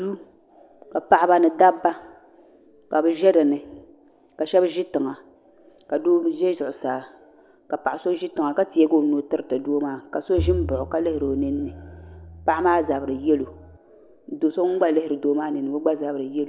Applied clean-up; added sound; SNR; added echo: none; Bowed string instrument; 11 dB; none.